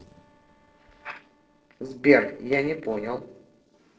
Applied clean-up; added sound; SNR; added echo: neural separator model SepFormer DNS4.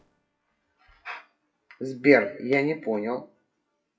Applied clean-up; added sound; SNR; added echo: classical method WPE with log-MMSE.